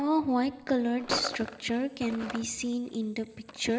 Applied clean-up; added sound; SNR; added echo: none; Rattle; 12 dB; reverberation time 2.1 s.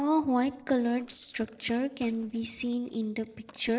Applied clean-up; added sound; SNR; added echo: neural separator model SepFormer DNS4.